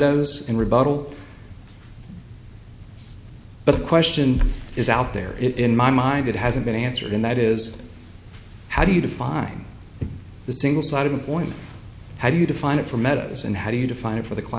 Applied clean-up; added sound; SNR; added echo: none; none; none; none.